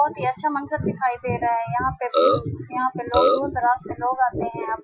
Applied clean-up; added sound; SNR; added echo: classical method Wiener filter.